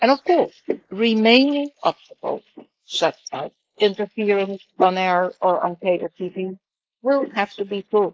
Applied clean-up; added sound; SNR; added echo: neural mask model Resemble Enhance denoiser.